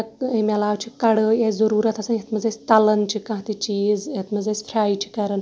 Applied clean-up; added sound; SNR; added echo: none; none; none; none.